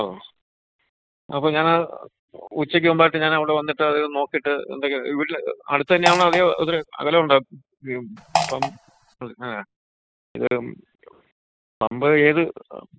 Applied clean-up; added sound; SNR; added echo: classical method spectral subtraction.